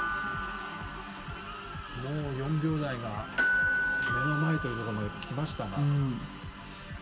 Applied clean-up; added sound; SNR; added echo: none; Door / Bell; 2 dB; reverberation time 1.3 s.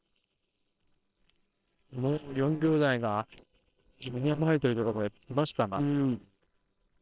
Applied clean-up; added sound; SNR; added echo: neural separator model SepFormer WHAMR!.